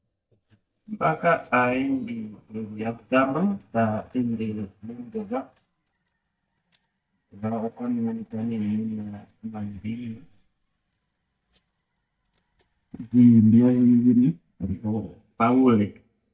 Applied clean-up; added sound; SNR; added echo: neural mask model DeepFilterNet 3.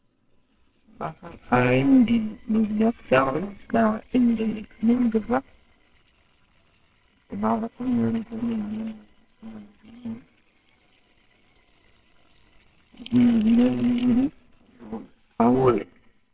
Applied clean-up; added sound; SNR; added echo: neural separator model SepFormer WHAMR!.